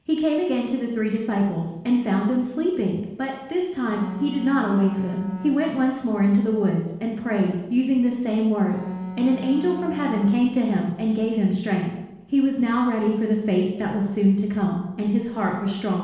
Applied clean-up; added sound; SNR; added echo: neural separator model SepFormer DNS4.